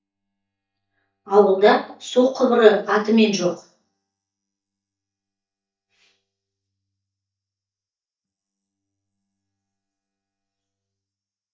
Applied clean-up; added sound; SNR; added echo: neural mask model DeepFilterNet 3.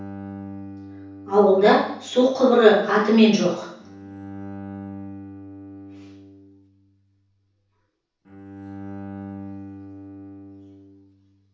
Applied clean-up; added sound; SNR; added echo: none; Bowed string instrument; 16 dB; reverberation time 0.6 s.